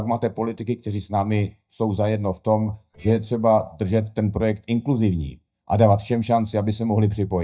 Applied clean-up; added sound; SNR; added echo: neural mask model DeepFilterNet 3.